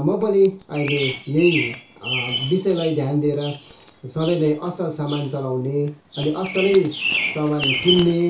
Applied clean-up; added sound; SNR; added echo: none; Bird vocalization, bird call, bird song; 8 dB; reverberation time 0.3 s.